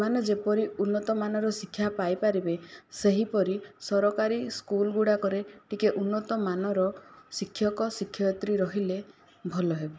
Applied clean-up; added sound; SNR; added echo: none; none; none; none.